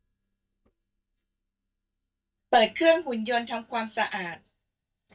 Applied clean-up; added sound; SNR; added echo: neural mask model DeepFilterNet 3.